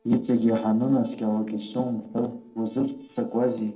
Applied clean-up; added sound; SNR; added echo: neural separator model SepFormer DNS4.